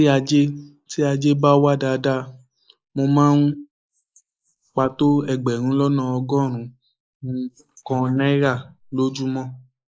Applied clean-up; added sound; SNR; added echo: neural mask model Resemble Enhance denoiser.